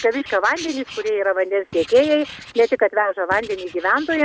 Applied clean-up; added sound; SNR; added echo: none; Writing; 19 dB; none.